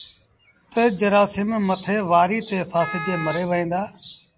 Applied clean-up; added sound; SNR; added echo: none; Wind instrument, woodwind instrument; 10 dB; none.